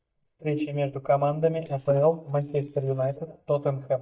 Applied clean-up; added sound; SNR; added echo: neural mask model DeepFilterNet 3.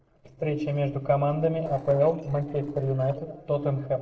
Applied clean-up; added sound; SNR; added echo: neural separator model SepFormer DNS4.